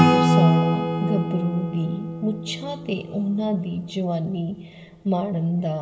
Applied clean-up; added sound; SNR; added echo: none; Acoustic guitar / Strum; -2 dB; reverberation time 2.6 s.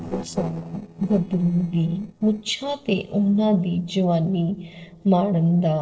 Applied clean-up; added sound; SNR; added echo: neural separator model SepFormer DNS4.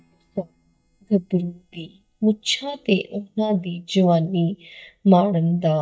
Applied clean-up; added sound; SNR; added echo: neural mask model DeepFilterNet 3.